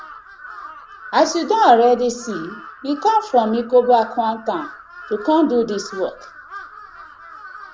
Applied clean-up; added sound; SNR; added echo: none; Crow; 17 dB; none.